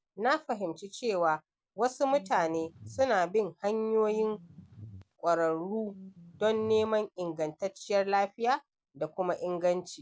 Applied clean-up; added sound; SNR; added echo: none; Bass guitar; 19 dB; none.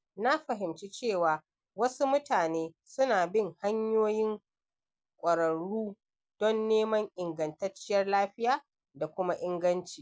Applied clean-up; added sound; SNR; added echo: none; none; none; none.